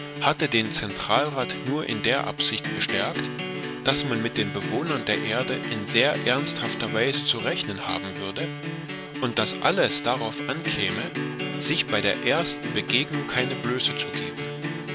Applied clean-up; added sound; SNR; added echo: none; Acoustic guitar; 4 dB; none.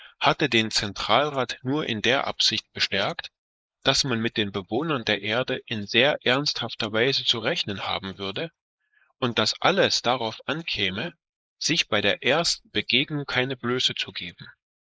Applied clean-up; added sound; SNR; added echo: neural mask model Resemble Enhance denoiser.